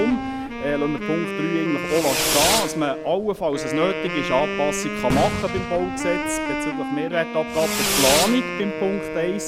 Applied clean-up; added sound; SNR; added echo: none; Wind instrument, woodwind instrument + Fireworks; 2 dB; none.